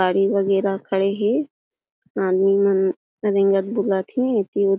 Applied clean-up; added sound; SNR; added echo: none; none; none; none.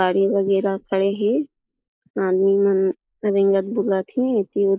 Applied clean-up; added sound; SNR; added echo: neural mask model Resemble Enhance denoiser.